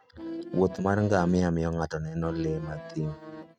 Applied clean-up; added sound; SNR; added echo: neural mask model RNNoise.